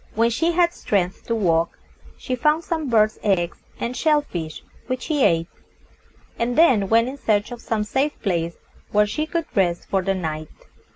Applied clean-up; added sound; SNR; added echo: none; none; none; none.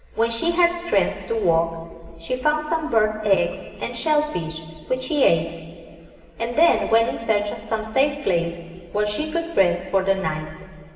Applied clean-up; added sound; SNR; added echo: none; none; none; reverberation time 2.6 s.